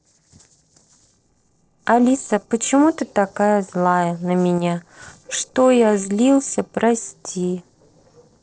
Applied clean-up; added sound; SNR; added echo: neural separator model SepFormer DNS4.